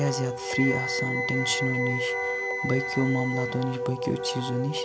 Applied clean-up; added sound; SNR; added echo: none; Wind instrument, woodwind instrument + Wind instrument, woodwind instrument; 1 dB; none.